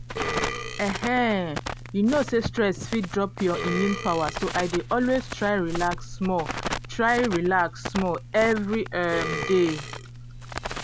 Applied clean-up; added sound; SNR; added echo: none; Burping, eructation + Crackle; 7 dB; none.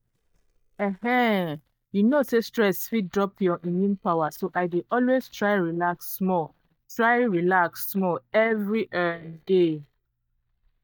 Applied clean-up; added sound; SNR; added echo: neural mask model DeepFilterNet 3.